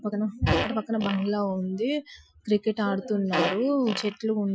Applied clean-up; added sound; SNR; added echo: classical method Wiener filter.